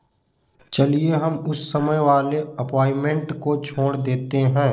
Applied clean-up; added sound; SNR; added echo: neural separator model SepFormer DNS4.